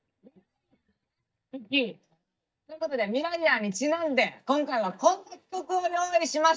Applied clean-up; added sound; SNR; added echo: neural mask model DeepFilterNet 3.